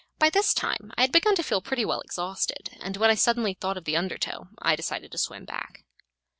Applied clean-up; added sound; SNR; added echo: none; none; none; none.